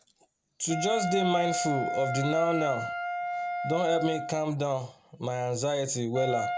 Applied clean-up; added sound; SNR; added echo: none; Wind instrument, woodwind instrument; 4 dB; none.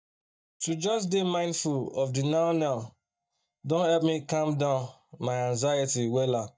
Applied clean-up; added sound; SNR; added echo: neural mask model DeepFilterNet 3.